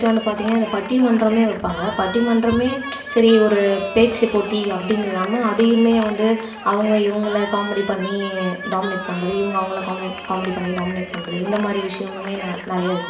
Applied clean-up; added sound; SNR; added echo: none; Cheering; 12 dB; reverberation time 0.9 s.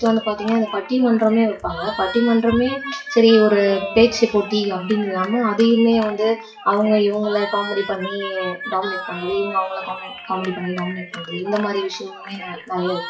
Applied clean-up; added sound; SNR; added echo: classical method WPE with log-MMSE.